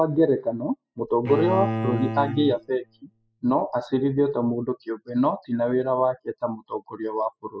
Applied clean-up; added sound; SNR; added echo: classical method spectral subtraction.